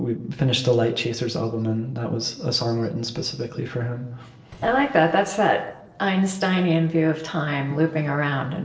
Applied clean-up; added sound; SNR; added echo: neural separator model SepFormer DNS4.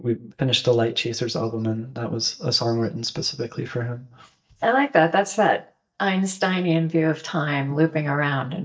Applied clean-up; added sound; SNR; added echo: neural mask model DeepFilterNet 3.